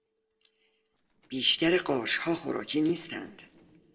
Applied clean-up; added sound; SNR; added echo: neural separator model SepFormer DNS4.